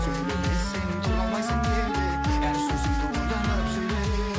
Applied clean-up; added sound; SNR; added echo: none; Wind instrument, woodwind instrument; 3 dB; none.